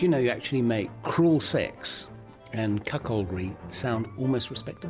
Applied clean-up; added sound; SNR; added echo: none; none; none; none.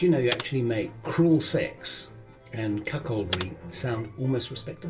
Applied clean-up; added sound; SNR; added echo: none; Computer keyboard; 11 dB; reverberation time 0.2 s.